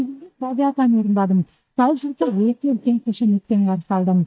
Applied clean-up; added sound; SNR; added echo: neural mask model DeepFilterNet 3.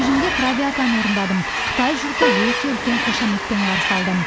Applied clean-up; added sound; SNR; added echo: none; Train + Plucked string instrument; 1 dB; none.